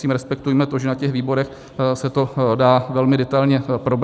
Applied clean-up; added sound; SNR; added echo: none; none; none; none.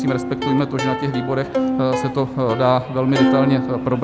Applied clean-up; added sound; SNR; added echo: none; Plucked string instrument; 2 dB; none.